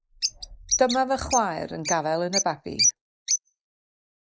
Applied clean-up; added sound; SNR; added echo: neural mask model Resemble Enhance denoiser.